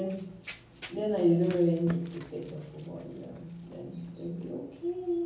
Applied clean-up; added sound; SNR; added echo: none; Run; 19 dB; reverberation time 0.7 s.